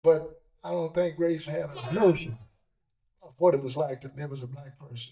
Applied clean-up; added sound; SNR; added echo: neural mask model DeepFilterNet 3.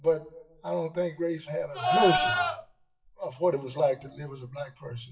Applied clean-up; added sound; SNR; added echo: classical method WPE with log-MMSE.